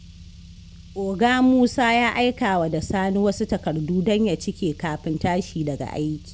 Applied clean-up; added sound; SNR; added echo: none; Car; 19 dB; none.